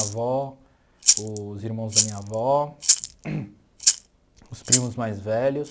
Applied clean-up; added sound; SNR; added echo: none; Rattle (instrument); -2 dB; none.